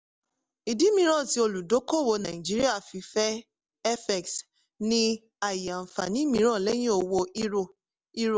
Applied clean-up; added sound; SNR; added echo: none; none; none; none.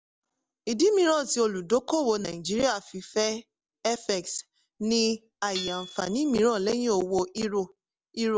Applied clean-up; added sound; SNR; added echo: none; Hammer / Chink, clink; 17 dB; none.